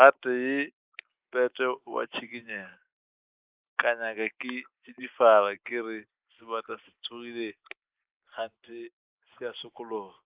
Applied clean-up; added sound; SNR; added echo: neural mask model Resemble Enhance denoiser.